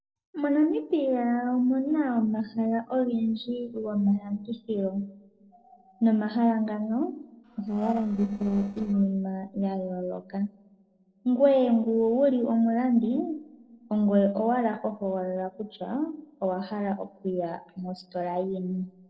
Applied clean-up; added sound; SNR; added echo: neural separator model SepFormer DNS4.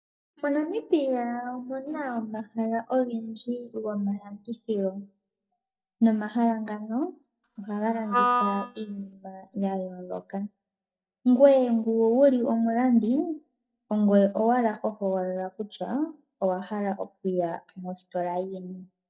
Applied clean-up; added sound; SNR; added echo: neural mask model DeepFilterNet 3.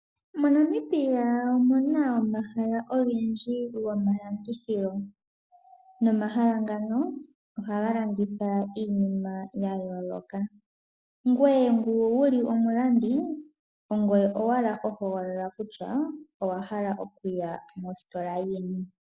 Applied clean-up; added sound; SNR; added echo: none; none; none; none.